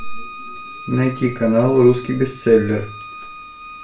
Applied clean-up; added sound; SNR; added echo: none; Bowed string instrument; 17 dB; reverberation time 0.3 s.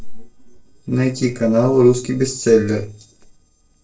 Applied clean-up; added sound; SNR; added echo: neural separator model SepFormer DNS4.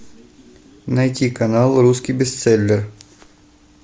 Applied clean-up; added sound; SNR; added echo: none; none; none; none.